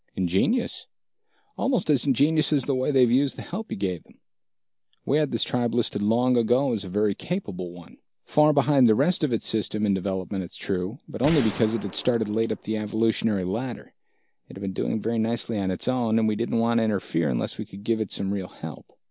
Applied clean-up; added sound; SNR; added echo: none; Gunshot, gunfire; 13 dB; none.